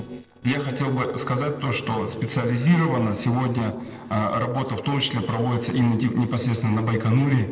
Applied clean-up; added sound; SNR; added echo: neural separator model SepFormer DNS4.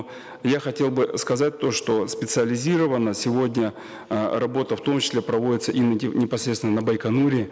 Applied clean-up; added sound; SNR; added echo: none; none; none; none.